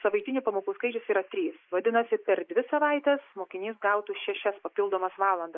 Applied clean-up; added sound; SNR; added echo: neural mask model Resemble Enhance denoiser.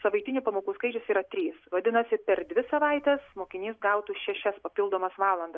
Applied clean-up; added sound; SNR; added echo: none; none; none; none.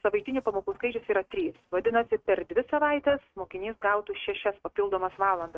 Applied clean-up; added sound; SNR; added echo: neural mask model RNNoise.